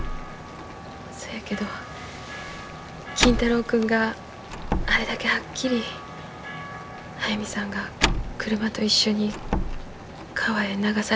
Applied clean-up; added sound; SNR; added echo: none; Slam; 5 dB; none.